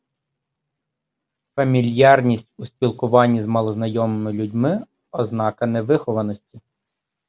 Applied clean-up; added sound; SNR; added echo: none; none; none; none.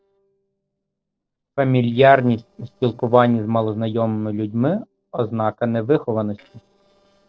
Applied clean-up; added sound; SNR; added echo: neural separator model SepFormer DNS4.